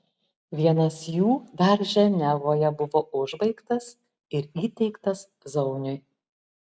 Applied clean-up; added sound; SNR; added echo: none; none; none; none.